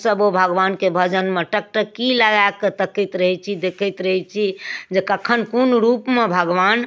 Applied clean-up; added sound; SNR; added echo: none; none; none; none.